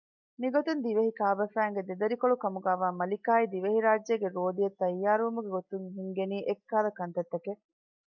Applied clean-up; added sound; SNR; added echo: none; none; none; none.